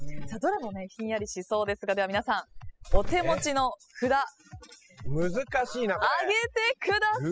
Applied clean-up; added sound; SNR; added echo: classical method spectral subtraction.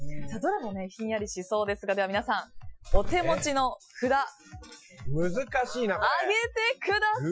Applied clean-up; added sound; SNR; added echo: classical method Wiener filter.